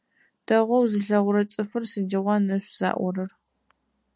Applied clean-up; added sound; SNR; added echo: none; none; none; none.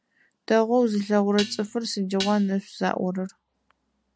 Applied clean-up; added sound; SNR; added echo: none; Dishes, pots, and pans; 11 dB; none.